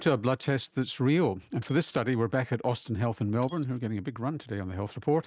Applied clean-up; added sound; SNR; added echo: neural mask model RNNoise.